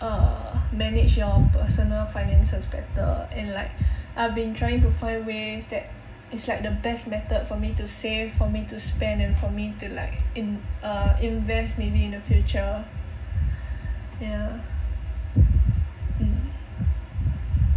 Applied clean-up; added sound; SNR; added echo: none; none; none; reverberation time 0.4 s.